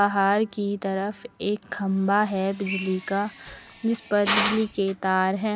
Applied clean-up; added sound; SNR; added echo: none; Drill; 6 dB; none.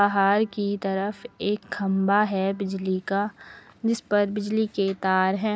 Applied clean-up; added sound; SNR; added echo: none; none; none; none.